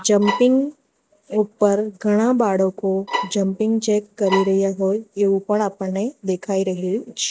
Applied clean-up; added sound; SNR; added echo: none; Bowed string instrument; 7 dB; none.